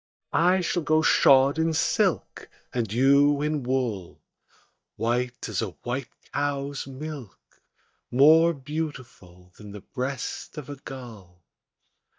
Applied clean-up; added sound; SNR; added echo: neural mask model DeepFilterNet 3.